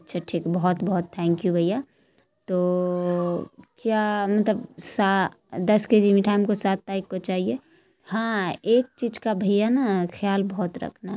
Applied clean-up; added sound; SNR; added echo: none; none; none; none.